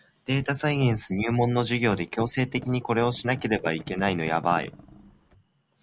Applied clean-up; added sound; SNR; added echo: none; Thump, thud; 15 dB; none.